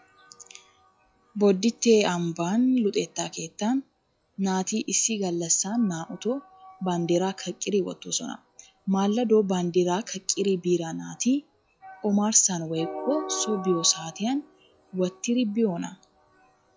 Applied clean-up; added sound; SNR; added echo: classical method log-MMSE.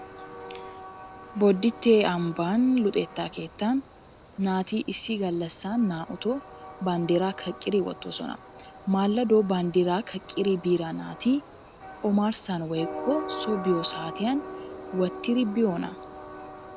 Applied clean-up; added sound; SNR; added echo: none; Train; 15 dB; none.